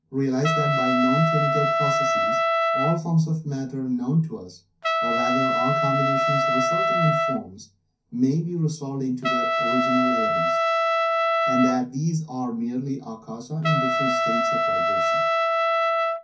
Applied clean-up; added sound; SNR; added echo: none; Trumpet; -3 dB; reverberation time 0.3 s.